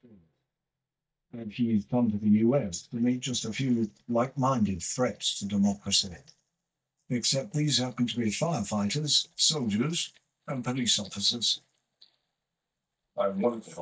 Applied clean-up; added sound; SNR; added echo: neural mask model DeepFilterNet 3.